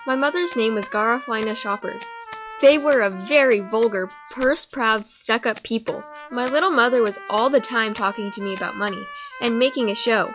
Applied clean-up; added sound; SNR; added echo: classical method log-MMSE.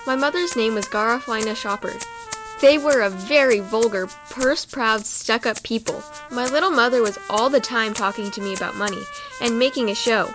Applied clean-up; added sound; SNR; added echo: none; Rattle (instrument) + Trumpet; 14 dB; none.